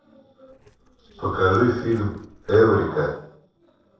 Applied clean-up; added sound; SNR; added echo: neural separator model SepFormer DNS4.